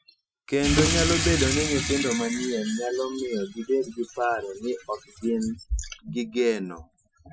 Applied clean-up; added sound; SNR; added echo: classical method Wiener filter.